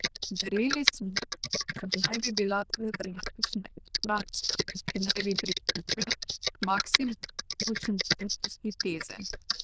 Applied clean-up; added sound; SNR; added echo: neural diffusion model UNIVERSE++.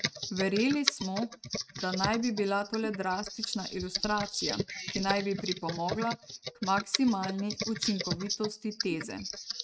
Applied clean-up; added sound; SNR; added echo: neural mask model RNNoise.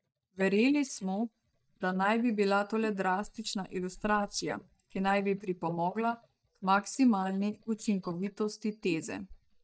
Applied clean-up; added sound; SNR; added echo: neural mask model DeepFilterNet 3.